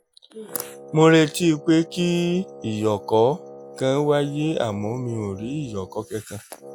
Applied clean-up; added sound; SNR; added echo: none; Wind instrument, woodwind instrument; 19 dB; none.